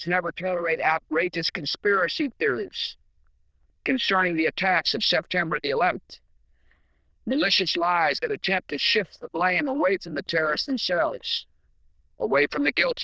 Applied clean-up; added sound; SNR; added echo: neural diffusion model UNIVERSE++.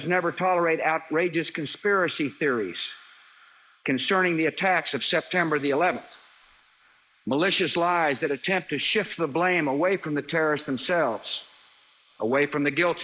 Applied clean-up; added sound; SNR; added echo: neural mask model Resemble Enhance denoiser.